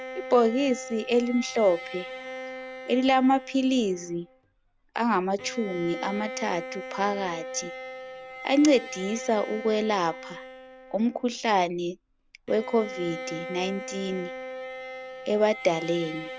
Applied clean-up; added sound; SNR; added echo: none; Bowed string instrument; 12 dB; none.